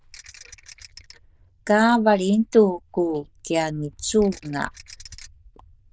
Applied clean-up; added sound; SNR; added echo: neural diffusion model UNIVERSE++.